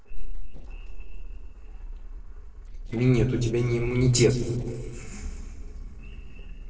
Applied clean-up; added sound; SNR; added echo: neural separator model SepFormer DNS4.